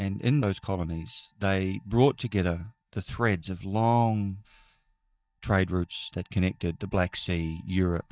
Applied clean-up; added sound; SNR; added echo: neural mask model DeepFilterNet 3.